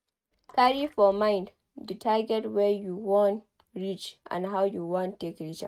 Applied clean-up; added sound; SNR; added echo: neural mask model RNNoise.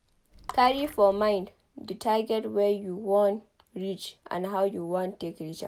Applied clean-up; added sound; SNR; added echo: none; Water / Splash, splatter; 19 dB; none.